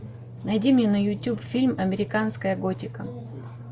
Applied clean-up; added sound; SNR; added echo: none; none; none; none.